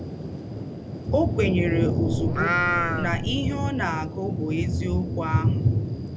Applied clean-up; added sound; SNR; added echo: none; Thunder + Livestock, farm animals, working animals; -4 dB; none.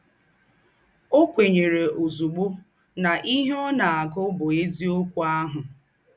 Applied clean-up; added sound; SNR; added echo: none; none; none; none.